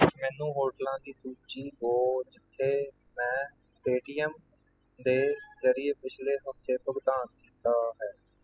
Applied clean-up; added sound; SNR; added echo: classical method spectral subtraction.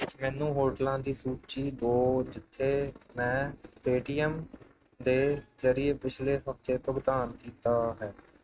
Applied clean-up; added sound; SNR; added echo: neural mask model RNNoise.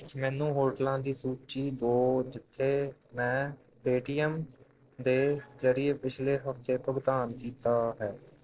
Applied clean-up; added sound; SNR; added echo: neural separator model SepFormer DNS4.